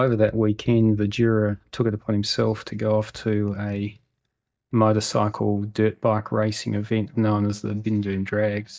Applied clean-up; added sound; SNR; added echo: neural mask model DeepFilterNet 3.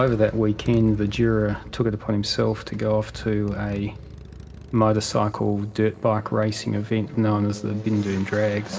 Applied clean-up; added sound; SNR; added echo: none; Motorcycle; 19 dB; reverberation time 0.8 s.